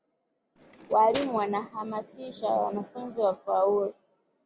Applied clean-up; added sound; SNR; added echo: none; Cutlery, silverware; 15 dB; none.